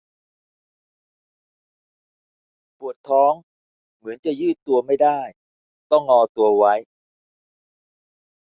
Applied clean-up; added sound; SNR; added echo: none; none; none; none.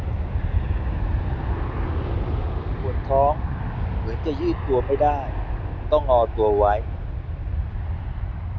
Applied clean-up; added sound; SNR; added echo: none; Aircraft; -1 dB; none.